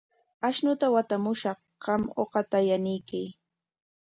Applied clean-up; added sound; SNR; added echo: none; none; none; none.